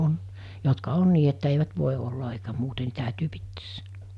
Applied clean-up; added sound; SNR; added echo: none; none; none; none.